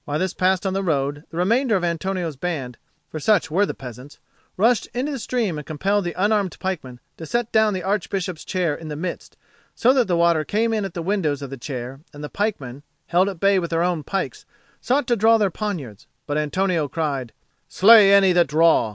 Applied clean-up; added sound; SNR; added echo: none; none; none; none.